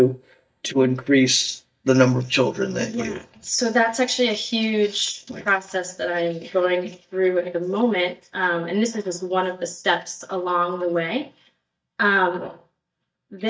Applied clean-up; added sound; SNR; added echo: neural mask model DeepFilterNet 3.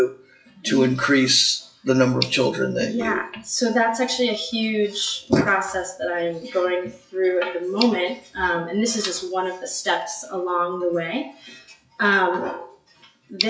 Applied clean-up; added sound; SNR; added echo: classical method WPE with log-MMSE.